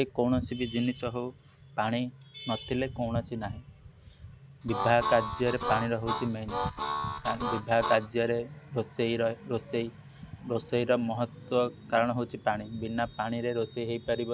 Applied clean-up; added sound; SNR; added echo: none; Harmonica; 3 dB; none.